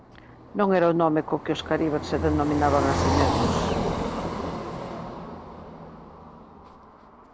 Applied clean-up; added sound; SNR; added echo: none; Car passing by; 2 dB; none.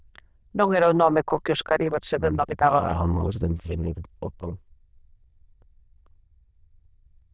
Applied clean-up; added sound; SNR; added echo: neural diffusion model UNIVERSE++.